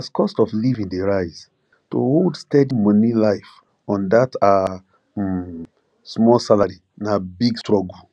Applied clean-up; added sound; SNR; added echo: none; none; none; none.